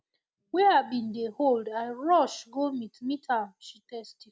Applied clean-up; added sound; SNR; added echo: none; none; none; none.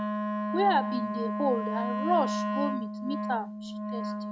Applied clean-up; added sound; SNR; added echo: none; Wind instrument, woodwind instrument; 0 dB; none.